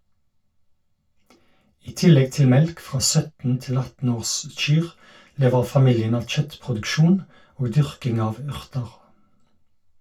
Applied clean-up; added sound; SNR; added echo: none; none; none; reverberation time 0.2 s.